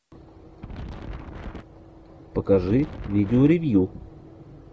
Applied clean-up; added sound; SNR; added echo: none; Wind; 11 dB; none.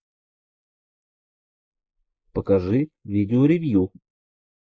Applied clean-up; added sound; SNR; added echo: neural mask model Resemble Enhance denoiser.